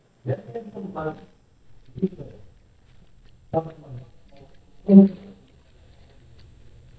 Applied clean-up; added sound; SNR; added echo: neural mask model DeepFilterNet 3.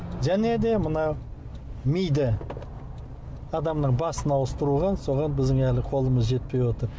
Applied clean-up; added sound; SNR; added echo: none; none; none; none.